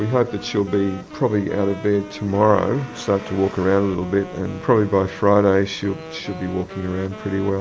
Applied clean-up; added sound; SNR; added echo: none; Wind instrument, woodwind instrument; 17 dB; none.